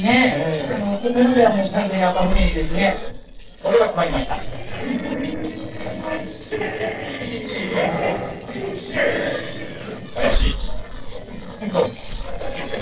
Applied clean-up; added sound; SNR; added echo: neural separator model SepFormer DNS4.